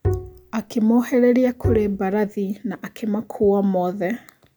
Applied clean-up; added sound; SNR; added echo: none; Bowed string instrument; 5 dB; none.